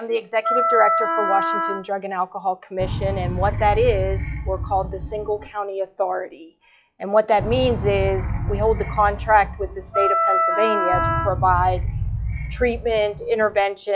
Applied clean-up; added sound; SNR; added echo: classical method log-MMSE.